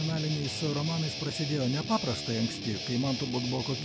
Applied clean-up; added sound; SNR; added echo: none; Guitar; 5 dB; none.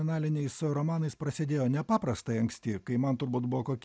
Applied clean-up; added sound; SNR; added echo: none; none; none; none.